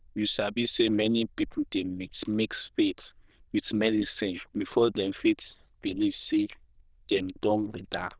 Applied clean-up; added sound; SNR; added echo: neural diffusion model UNIVERSE++.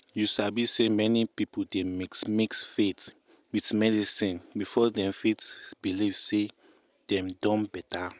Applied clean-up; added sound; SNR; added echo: none; none; none; none.